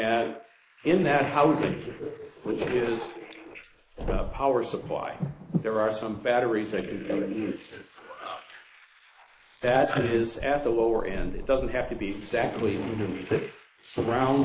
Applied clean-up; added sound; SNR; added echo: neural mask model Resemble Enhance denoiser.